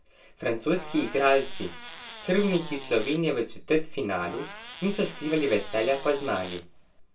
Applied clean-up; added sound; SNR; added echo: none; Fart; 16 dB; reverberation time 0.2 s.